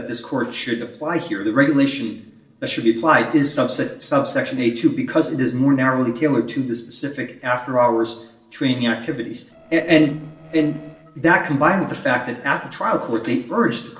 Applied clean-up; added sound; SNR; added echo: neural separator model SepFormer DNS4.